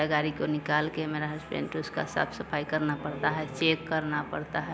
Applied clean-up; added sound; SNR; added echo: none; none; none; none.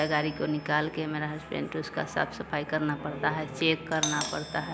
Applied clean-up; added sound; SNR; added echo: none; Doorbell; 12 dB; none.